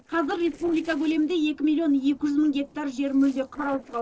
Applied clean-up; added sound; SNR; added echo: neural separator model SepFormer DNS4.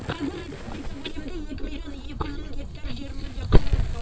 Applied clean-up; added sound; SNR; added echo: neural mask model DeepFilterNet 3.